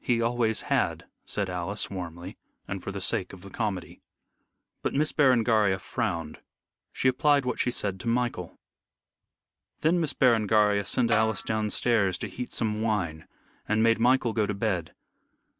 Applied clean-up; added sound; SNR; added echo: none; Snare drum; 9 dB; none.